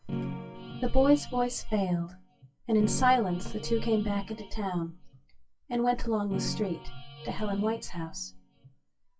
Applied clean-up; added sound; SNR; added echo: classical method WPE with log-MMSE.